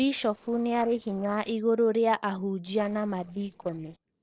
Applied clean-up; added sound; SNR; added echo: neural separator model SepFormer DNS4.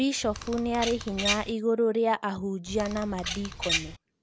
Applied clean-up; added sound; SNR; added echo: none; Bird vocalization, bird call, bird song; 5 dB; none.